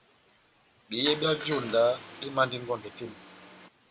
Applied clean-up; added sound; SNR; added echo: none; Car; 12 dB; none.